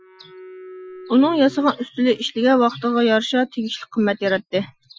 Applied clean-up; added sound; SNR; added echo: classical method Wiener filter.